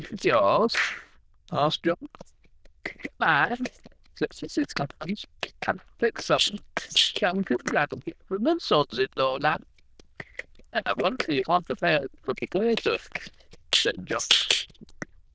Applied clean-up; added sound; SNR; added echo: neural diffusion model UNIVERSE++.